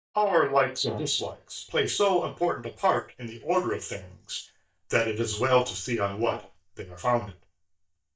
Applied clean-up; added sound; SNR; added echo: neural mask model DeepFilterNet 3.